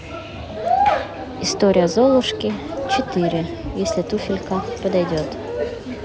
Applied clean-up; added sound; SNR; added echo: none; none; none; none.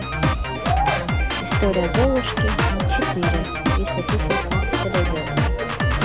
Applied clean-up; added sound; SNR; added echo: none; Drum kit; -4 dB; none.